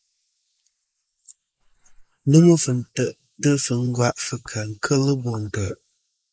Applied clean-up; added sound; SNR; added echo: neural mask model Resemble Enhance denoiser.